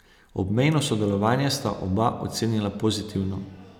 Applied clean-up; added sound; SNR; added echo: none; none; none; none.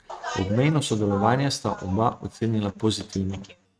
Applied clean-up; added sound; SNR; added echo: neural mask model RNNoise.